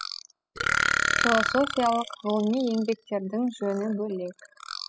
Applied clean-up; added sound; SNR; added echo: classical method spectral subtraction.